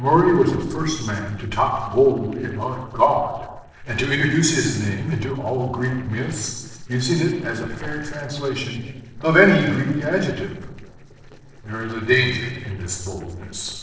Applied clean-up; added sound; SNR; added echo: neural separator model SepFormer DNS4.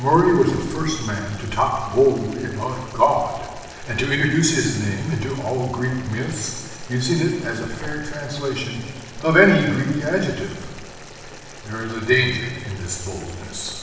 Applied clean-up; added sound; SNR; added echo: none; Boiling; 18 dB; reverberation time 1.2 s.